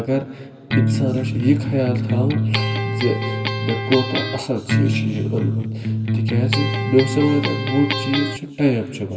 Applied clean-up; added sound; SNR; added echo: none; Electric guitar; -1 dB; reverberation time 1.8 s.